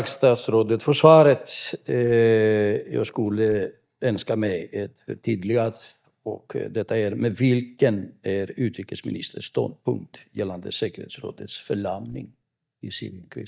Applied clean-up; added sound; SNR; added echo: neural mask model DeepFilterNet 3.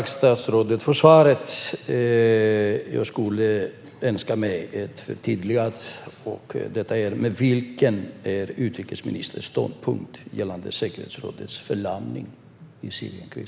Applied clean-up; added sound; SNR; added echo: none; none; none; none.